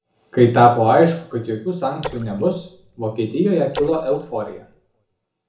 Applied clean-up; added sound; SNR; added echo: none; Splash, splatter; 15 dB; reverberation time 0.6 s.